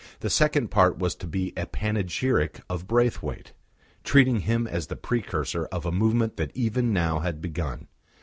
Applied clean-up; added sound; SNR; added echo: none; none; none; none.